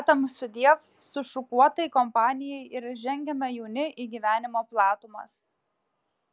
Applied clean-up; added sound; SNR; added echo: none; none; none; none.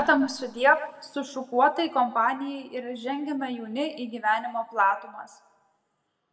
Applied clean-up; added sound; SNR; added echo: none; none; none; reverberation time 0.8 s.